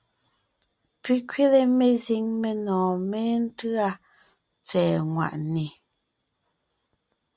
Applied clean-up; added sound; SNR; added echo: none; none; none; none.